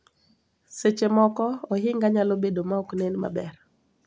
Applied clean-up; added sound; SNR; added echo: none; none; none; none.